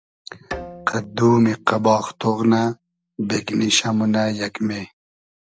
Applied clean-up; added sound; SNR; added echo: none; Bowed string instrument; 19 dB; none.